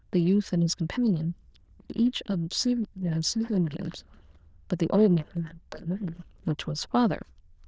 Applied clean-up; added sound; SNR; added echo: neural diffusion model UNIVERSE++.